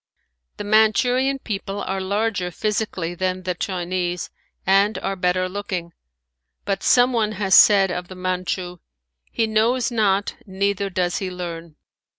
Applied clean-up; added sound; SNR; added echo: none; none; none; none.